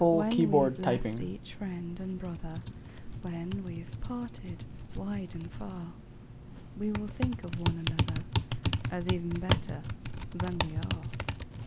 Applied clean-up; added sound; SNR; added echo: none; Typing; -5 dB; none.